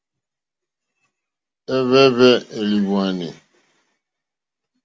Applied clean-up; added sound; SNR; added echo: none; none; none; none.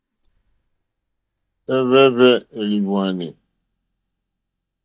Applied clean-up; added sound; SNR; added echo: neural mask model DeepFilterNet 3.